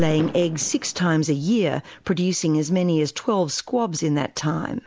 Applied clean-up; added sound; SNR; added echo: none; Fireworks; 15 dB; none.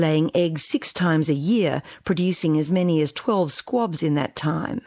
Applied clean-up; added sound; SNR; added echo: none; none; none; none.